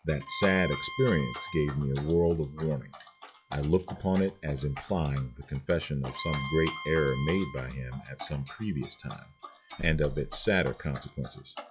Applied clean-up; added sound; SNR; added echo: classical method log-MMSE.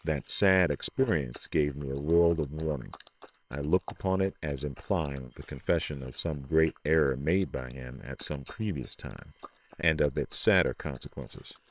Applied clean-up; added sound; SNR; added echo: neural separator model SepFormer WHAM!.